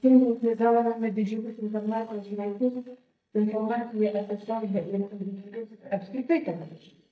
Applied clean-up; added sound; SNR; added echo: neural mask model DeepFilterNet 3.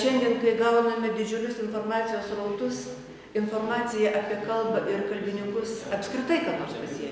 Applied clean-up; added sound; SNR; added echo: none; none; none; none.